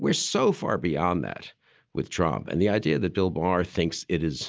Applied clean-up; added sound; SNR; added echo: none; none; none; none.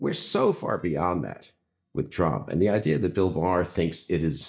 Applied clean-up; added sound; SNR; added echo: neural mask model DeepFilterNet 3.